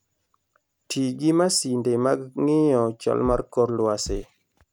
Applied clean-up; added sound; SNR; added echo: none; Bass drum; 12 dB; none.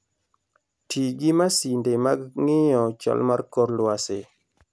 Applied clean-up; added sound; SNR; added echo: none; none; none; none.